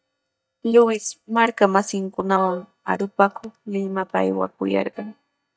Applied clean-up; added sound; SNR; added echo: neural mask model DeepFilterNet 3.